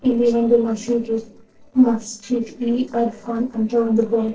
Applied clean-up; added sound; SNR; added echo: neural separator model SepFormer DNS4.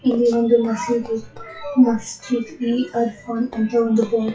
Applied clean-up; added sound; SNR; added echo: classical method WPE with log-MMSE.